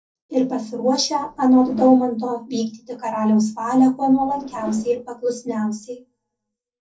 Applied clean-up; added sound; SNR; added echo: neural separator model SepFormer DNS4.